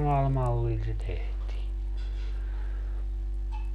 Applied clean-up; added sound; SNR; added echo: none; none; none; none.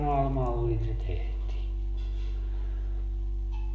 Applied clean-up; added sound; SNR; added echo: none; none; none; reverberation time 0.9 s.